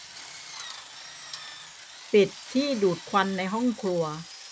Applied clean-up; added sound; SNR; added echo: none; Drill; 15 dB; none.